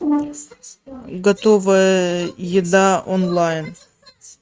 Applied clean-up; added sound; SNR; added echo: neural mask model RNNoise.